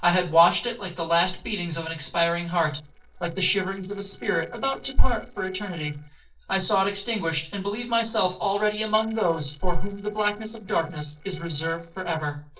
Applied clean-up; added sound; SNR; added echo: neural separator model SepFormer DNS4.